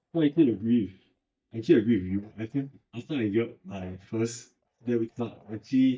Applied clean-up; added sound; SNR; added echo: neural mask model DeepFilterNet 3.